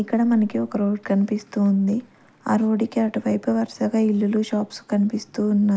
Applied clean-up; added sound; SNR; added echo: none; none; none; none.